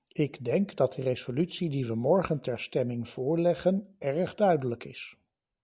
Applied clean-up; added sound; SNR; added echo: none; none; none; none.